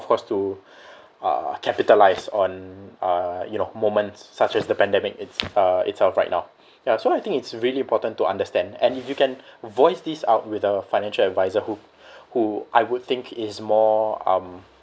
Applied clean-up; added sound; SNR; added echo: none; none; none; none.